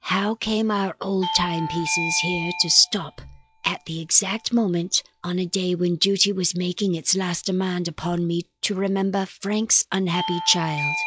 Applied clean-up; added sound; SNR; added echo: classical method log-MMSE.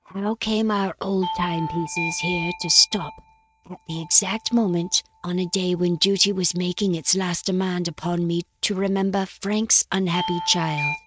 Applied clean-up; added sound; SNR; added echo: neural mask model RNNoise.